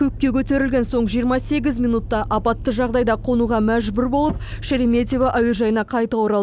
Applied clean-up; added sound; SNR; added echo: none; Motor vehicle (road); 11 dB; none.